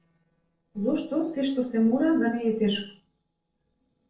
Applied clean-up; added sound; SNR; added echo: neural separator model SepFormer DNS4.